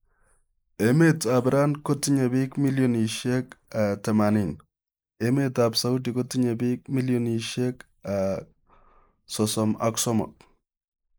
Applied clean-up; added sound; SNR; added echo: neural mask model Resemble Enhance denoiser.